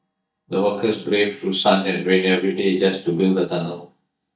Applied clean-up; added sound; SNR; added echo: neural mask model DeepFilterNet 3.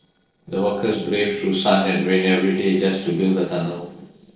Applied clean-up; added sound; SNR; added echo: neural separator model SepFormer DNS4.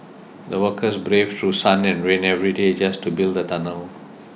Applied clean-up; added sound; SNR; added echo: none; none; none; none.